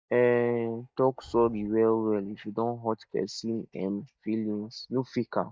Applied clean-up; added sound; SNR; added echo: neural mask model DeepFilterNet 3.